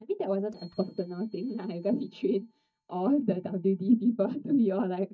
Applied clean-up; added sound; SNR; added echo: neural mask model DeepFilterNet 3.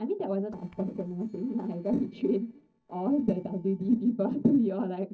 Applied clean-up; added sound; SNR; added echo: neural separator model SepFormer DNS4.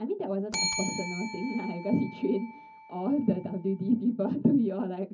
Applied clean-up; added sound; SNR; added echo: none; Bell; 9 dB; reverberation time 0.4 s.